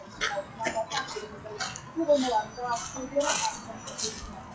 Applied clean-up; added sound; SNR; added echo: classical method WPE with log-MMSE.